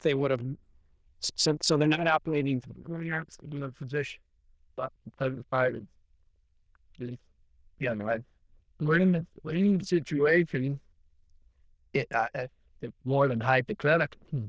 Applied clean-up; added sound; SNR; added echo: neural diffusion model UNIVERSE++.